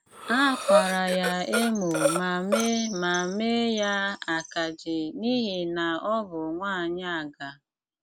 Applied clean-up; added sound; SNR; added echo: none; Breathing; 1 dB; none.